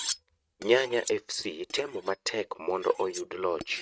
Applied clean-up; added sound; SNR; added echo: neural mask model RNNoise.